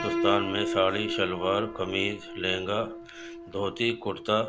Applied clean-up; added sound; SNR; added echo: none; Piano; 6 dB; none.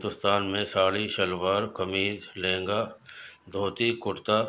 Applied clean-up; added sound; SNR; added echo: none; none; none; none.